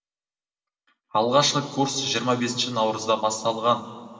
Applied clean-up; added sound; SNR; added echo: none; none; none; reverberation time 2.3 s.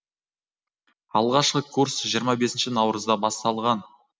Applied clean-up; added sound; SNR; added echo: none; none; none; none.